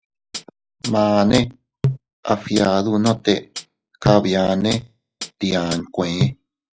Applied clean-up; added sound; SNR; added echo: classical method log-MMSE.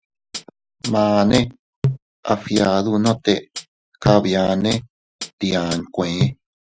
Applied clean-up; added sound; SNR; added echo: classical method Wiener filter.